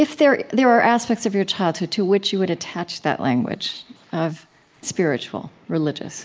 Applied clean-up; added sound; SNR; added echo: neural mask model Resemble Enhance denoiser.